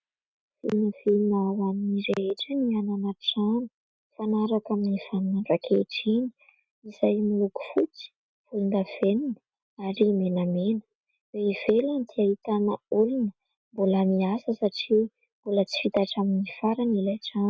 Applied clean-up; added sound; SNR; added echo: none; none; none; none.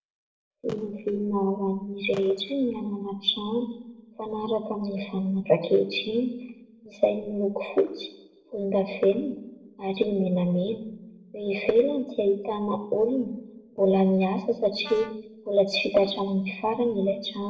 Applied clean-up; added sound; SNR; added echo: neural separator model SepFormer DNS4.